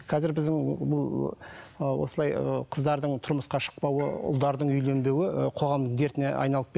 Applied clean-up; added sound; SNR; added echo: none; none; none; none.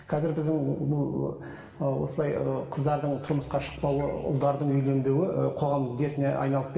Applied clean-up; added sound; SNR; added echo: none; Growling; 19 dB; reverberation time 2.2 s.